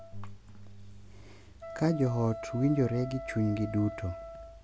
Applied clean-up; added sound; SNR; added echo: none; Wind instrument, woodwind instrument; 12 dB; none.